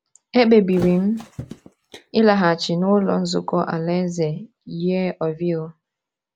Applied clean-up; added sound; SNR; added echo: none; Thump, thud; 17 dB; none.